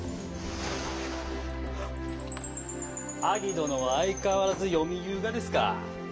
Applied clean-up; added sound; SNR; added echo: none; Wind chime; 15 dB; none.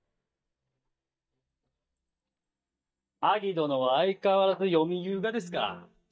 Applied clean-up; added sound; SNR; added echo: neural mask model DeepFilterNet 3.